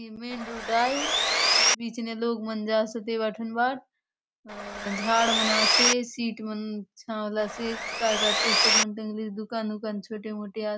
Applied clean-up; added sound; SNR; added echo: none; Sawing; -5 dB; none.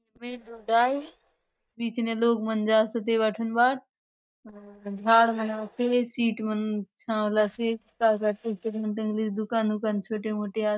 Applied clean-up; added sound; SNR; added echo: neural mask model DeepFilterNet 3.